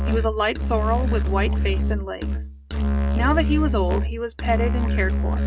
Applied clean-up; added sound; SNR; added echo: none; Musical instrument; -4 dB; none.